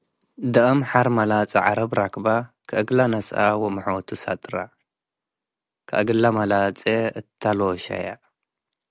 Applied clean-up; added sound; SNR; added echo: none; none; none; none.